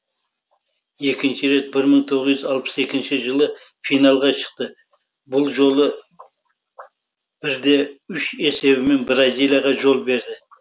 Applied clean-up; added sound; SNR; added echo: none; none; none; none.